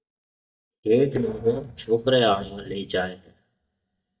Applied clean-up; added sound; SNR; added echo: neural mask model DeepFilterNet 3.